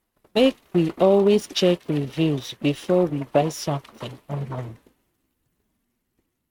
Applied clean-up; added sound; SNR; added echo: neural mask model RNNoise.